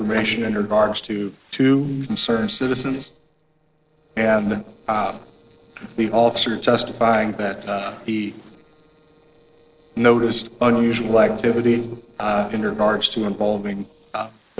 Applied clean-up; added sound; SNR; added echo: neural separator model SepFormer DNS4.